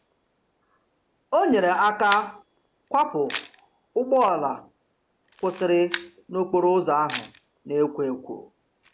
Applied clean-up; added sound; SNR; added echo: none; Camera; 14 dB; none.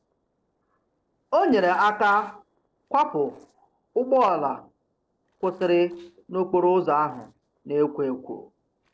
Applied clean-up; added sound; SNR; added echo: neural separator model SepFormer DNS4.